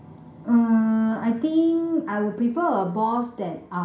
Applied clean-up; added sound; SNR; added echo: none; none; none; reverberation time 0.5 s.